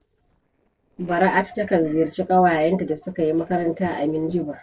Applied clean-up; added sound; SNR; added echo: neural separator model SepFormer DNS4.